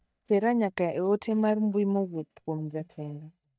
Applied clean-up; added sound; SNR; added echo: neural mask model DeepFilterNet 3.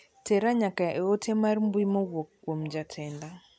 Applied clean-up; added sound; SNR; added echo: none; none; none; none.